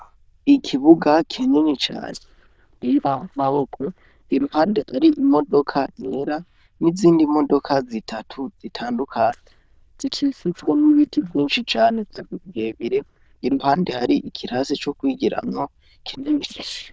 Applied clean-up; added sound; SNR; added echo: neural diffusion model UNIVERSE++.